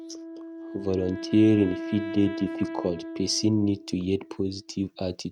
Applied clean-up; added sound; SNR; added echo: neural mask model RNNoise.